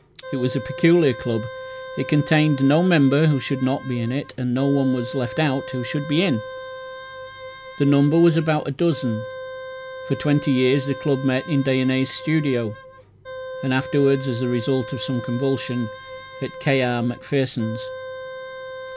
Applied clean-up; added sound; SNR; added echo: none; Wind instrument, woodwind instrument; 13 dB; none.